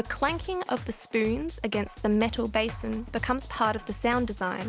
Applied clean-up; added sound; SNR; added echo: none; none; none; none.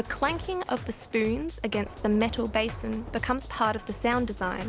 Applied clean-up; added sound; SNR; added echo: none; Thunder / Rain; 18 dB; none.